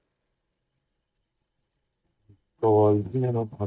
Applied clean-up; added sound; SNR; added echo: neural mask model DeepFilterNet 3.